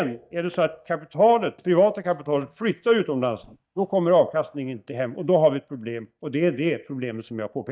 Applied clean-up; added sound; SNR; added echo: neural mask model DeepFilterNet 3.